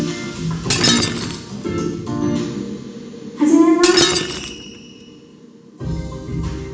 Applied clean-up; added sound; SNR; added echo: none; Shatter; 4 dB; reverberation time 1.2 s.